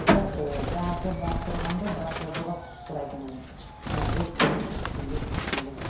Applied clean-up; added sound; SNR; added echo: none; Bird; -4 dB; reverberation time 0.7 s.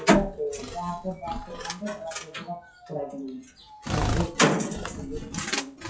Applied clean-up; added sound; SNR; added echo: classical method WPE with log-MMSE.